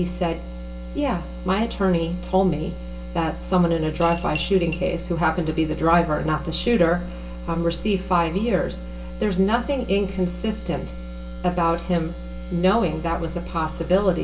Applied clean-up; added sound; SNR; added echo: none; Coin (dropping) / Glass; 14 dB; reverberation time 0.2 s.